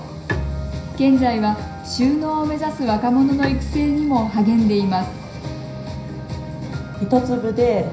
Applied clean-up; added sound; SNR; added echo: none; Bowed string instrument; 12 dB; reverberation time 0.5 s.